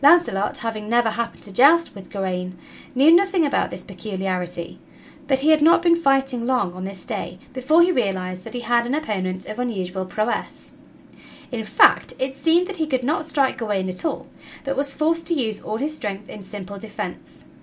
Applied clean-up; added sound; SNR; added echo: none; none; none; none.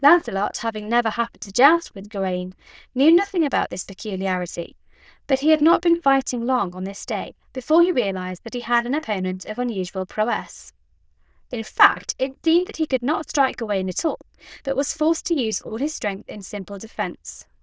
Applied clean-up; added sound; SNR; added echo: neural diffusion model UNIVERSE++.